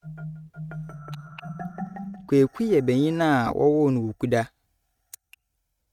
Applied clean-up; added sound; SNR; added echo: neural mask model RNNoise.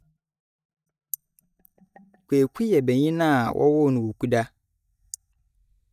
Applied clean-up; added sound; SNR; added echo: neural mask model DeepFilterNet 3.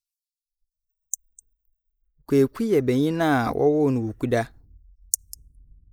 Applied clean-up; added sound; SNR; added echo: neural mask model Resemble Enhance denoiser.